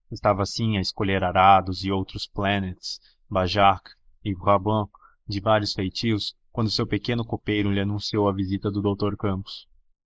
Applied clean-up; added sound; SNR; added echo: neural mask model Resemble Enhance denoiser.